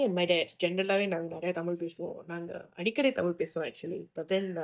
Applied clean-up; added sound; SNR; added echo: neural mask model DeepFilterNet 3.